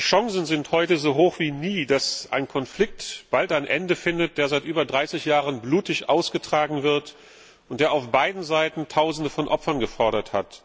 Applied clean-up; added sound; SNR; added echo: none; none; none; none.